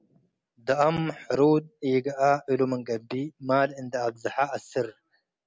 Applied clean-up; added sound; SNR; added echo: none; none; none; none.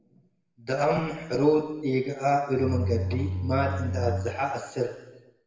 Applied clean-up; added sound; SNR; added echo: none; Bowed string instrument; 2 dB; reverberation time 0.9 s.